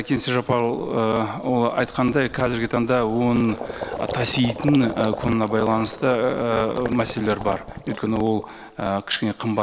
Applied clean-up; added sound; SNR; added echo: none; Gurgling; 13 dB; none.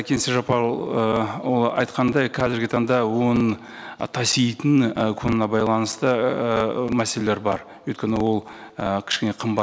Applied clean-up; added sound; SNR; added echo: none; none; none; none.